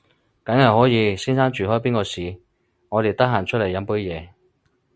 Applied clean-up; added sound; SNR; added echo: none; none; none; none.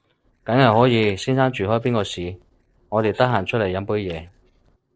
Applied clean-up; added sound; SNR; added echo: neural separator model SepFormer DNS4.